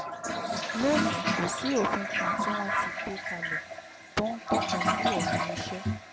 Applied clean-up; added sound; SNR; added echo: none; Toilet flush; -3 dB; none.